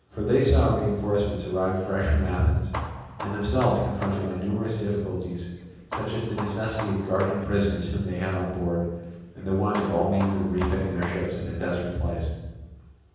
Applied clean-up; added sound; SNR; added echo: none; Hammer; 12 dB; reverberation time 1.3 s.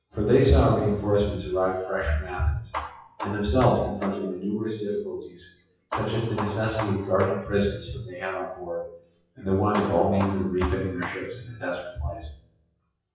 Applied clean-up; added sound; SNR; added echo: classical method WPE with log-MMSE.